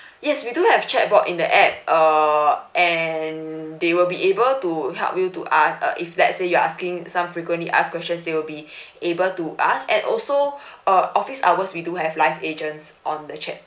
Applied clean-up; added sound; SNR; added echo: none; none; none; none.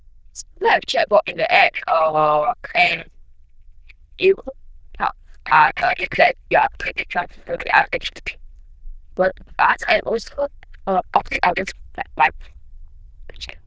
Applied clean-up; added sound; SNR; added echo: neural diffusion model UNIVERSE++.